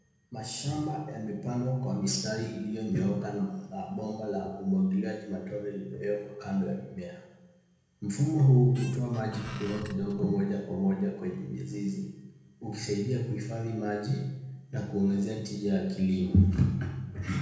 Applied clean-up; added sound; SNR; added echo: none; Squeak; 17 dB; reverberation time 1.0 s.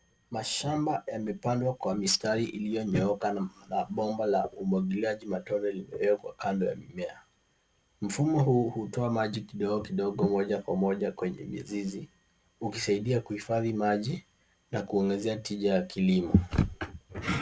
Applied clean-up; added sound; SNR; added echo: none; none; none; none.